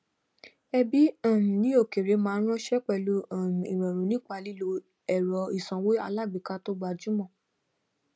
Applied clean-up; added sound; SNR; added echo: none; none; none; none.